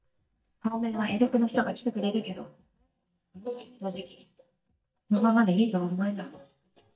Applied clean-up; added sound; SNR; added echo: neural mask model DeepFilterNet 3.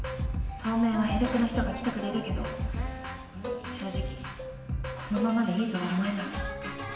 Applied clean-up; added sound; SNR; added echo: none; Bowed string instrument; 13 dB; reverberation time 1.0 s.